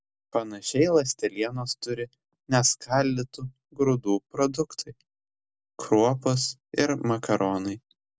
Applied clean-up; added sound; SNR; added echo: none; none; none; none.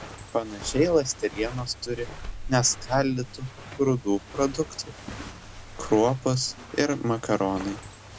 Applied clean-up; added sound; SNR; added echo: none; Walk, footsteps; 13 dB; none.